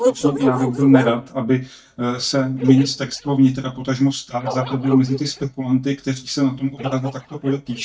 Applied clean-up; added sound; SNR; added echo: neural mask model DeepFilterNet 3.